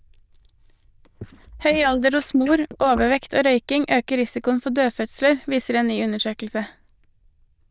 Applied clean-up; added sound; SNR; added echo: neural diffusion model UNIVERSE++.